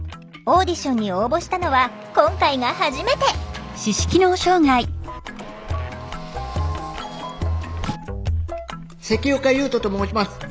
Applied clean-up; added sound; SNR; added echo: none; Car; 15 dB; none.